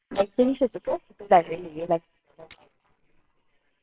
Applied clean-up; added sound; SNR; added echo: neural separator model SepFormer WHAMR!.